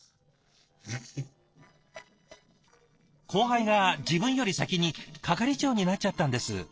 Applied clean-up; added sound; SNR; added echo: neural separator model SepFormer DNS4.